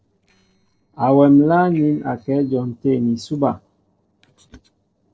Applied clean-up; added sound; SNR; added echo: neural separator model SepFormer DNS4.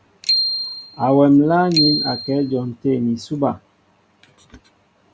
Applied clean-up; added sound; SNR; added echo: none; Bicycle bell; 4 dB; none.